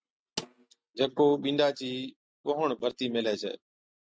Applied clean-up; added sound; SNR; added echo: neural mask model RNNoise.